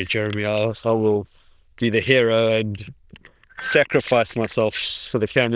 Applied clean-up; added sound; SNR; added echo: neural diffusion model UNIVERSE++.